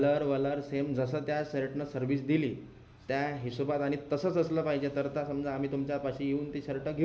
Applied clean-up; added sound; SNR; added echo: none; none; none; none.